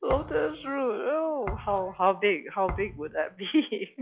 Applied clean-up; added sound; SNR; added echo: classical method log-MMSE.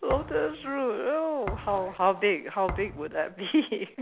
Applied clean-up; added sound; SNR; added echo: none; Thump, thud; 12 dB; none.